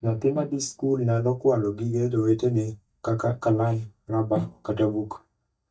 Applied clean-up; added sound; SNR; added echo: neural mask model DeepFilterNet 3.